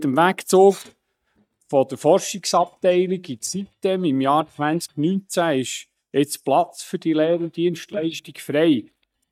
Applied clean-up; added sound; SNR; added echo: neural mask model DeepFilterNet 3.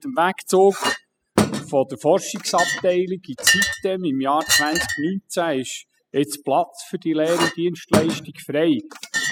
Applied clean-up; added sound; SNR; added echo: classical method spectral subtraction.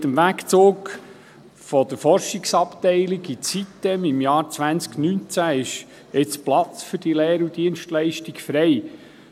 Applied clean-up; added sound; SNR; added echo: none; none; none; none.